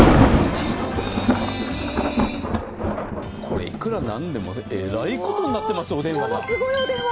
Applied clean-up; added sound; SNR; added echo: none; Thunder; -3 dB; none.